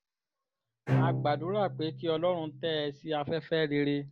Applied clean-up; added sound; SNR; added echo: none; Bowed string instrument; 3 dB; none.